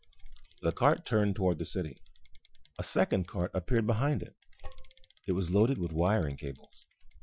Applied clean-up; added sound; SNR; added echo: classical method Wiener filter.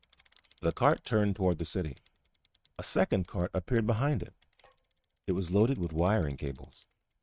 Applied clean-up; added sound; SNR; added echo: neural mask model RNNoise.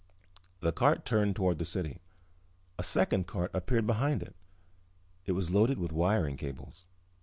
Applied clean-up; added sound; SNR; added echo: none; none; none; none.